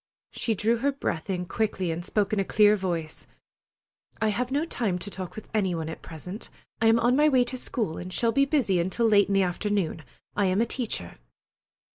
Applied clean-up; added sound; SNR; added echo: neural mask model Resemble Enhance denoiser.